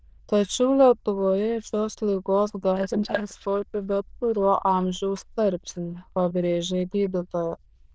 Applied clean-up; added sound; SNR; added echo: neural diffusion model UNIVERSE++.